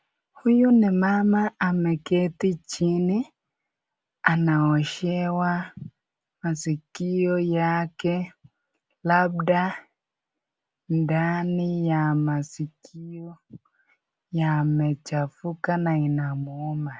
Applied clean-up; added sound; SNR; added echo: none; none; none; none.